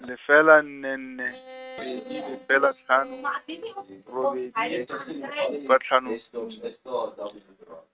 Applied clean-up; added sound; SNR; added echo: neural mask model RNNoise.